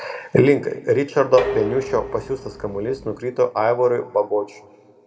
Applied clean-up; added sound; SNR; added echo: none; Dishes, pots, and pans; 10 dB; reverberation time 1.2 s.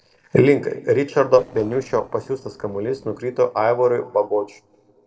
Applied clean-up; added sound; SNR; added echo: neural separator model SepFormer DNS4.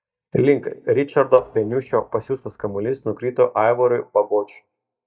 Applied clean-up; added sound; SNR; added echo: neural mask model DeepFilterNet 3.